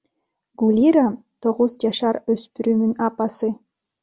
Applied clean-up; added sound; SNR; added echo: none; none; none; none.